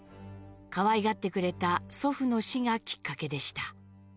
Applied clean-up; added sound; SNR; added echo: none; none; none; none.